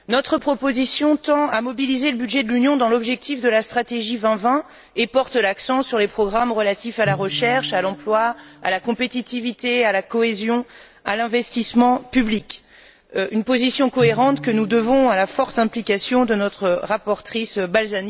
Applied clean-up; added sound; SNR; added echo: none; Bowed string instrument; 15 dB; none.